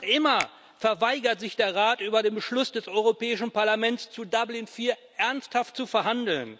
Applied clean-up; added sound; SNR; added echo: none; Finger snapping; 18 dB; none.